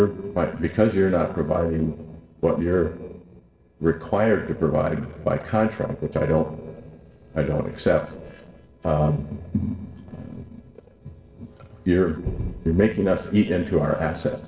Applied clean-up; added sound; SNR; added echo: neural separator model SepFormer DNS4.